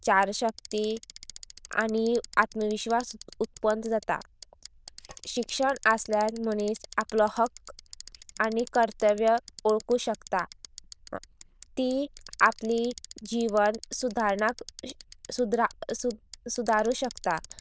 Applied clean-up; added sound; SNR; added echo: neural diffusion model UNIVERSE++.